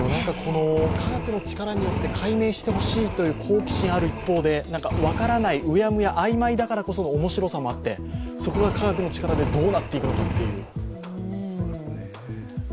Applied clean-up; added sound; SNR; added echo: none; Engine; 6 dB; none.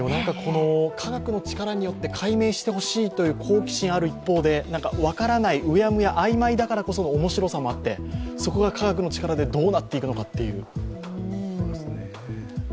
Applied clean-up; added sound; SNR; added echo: none; none; none; none.